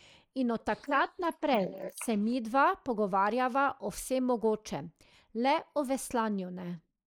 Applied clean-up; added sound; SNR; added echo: neural mask model Resemble Enhance denoiser.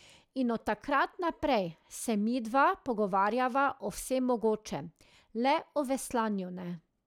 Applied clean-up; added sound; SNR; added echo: none; none; none; none.